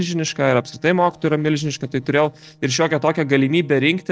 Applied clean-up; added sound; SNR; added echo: neural separator model SepFormer DNS4.